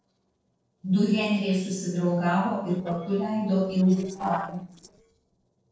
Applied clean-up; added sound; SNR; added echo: neural separator model SepFormer DNS4.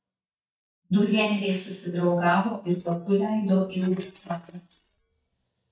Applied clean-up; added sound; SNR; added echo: neural mask model DeepFilterNet 3.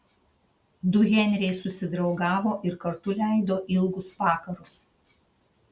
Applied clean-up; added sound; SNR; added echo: none; none; none; none.